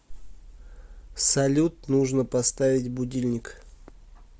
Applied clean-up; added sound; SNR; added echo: none; none; none; none.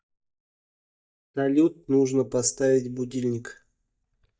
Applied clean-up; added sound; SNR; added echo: neural mask model DeepFilterNet 3.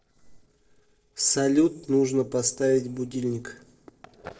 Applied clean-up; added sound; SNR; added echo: neural separator model SepFormer DNS4.